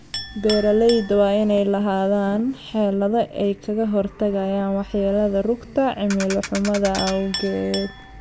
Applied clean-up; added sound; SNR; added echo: none; Chink, clink + Ratchet, pawl; 15 dB; none.